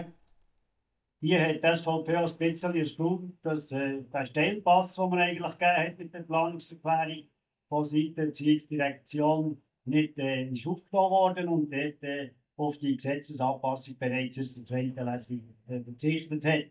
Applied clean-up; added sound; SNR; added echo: neural mask model DeepFilterNet 3.